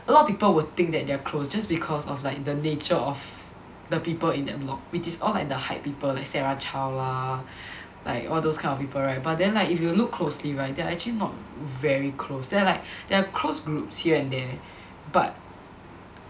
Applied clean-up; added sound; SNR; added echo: none; none; none; none.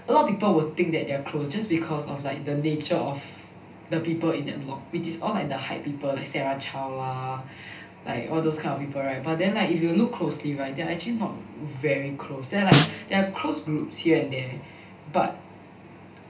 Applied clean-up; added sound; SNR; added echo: none; Snare drum; -4 dB; reverberation time 0.3 s.